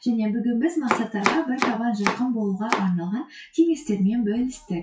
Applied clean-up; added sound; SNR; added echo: classical method WPE with log-MMSE.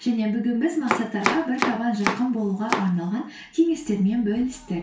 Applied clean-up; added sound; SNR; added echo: none; Domestic sounds, home sounds; 4 dB; reverberation time 0.4 s.